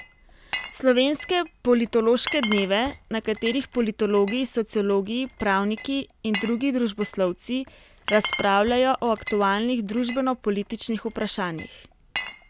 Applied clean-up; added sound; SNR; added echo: none; Glass; 12 dB; none.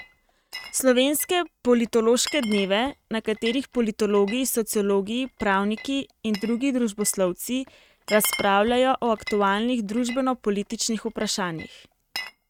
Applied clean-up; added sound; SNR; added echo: neural mask model RNNoise.